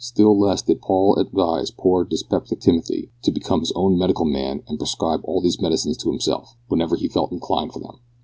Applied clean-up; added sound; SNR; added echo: none; none; none; none.